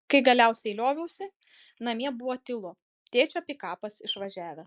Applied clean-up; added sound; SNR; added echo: neural mask model Resemble Enhance denoiser.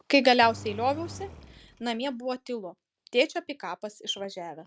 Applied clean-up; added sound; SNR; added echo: none; Engine; 16 dB; none.